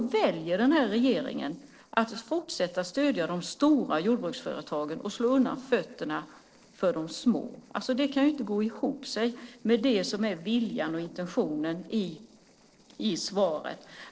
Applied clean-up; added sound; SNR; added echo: neural separator model SepFormer DNS4.